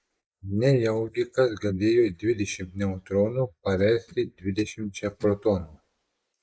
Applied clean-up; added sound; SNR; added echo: neural mask model Resemble Enhance denoiser.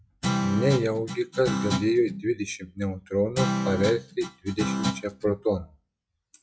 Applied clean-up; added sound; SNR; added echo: classical method log-MMSE.